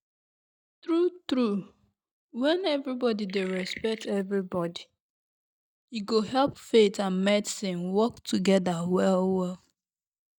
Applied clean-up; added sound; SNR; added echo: neural mask model DeepFilterNet 3.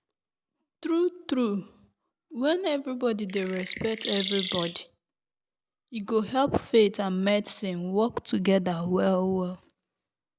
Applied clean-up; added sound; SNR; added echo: none; Chirp, tweet; 6 dB; none.